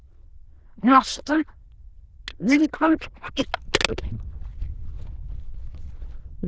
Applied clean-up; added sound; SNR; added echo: neural diffusion model UNIVERSE++.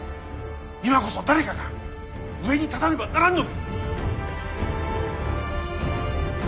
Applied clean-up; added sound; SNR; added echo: none; none; none; none.